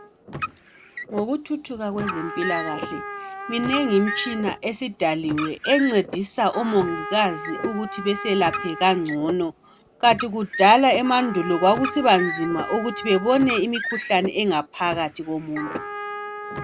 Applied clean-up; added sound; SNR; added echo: none; Trumpet + Car; 10 dB; none.